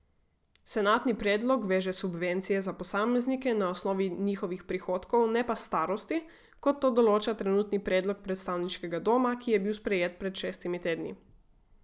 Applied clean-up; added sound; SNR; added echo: none; none; none; none.